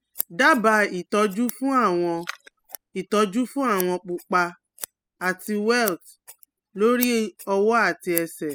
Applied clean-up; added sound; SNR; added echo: classical method spectral subtraction.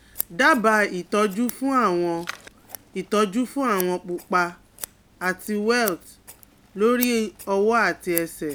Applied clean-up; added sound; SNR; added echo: none; Scissors; 16 dB; none.